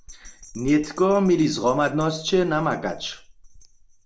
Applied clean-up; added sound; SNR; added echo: none; Bell; 19 dB; none.